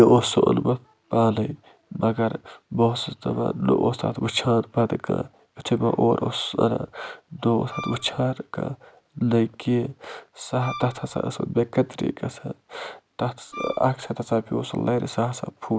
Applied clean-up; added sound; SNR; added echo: none; Wind instrument, woodwind instrument; 14 dB; none.